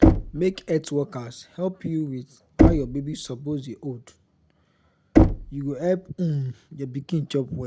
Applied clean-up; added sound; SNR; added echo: none; Knock; -3 dB; none.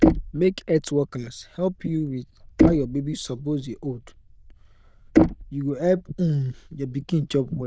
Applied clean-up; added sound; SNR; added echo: neural diffusion model UNIVERSE++.